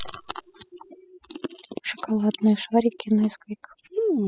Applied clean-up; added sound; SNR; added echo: classical method spectral subtraction.